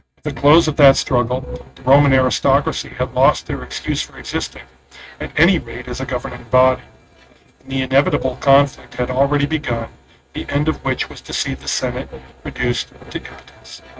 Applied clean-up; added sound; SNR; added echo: neural mask model RNNoise.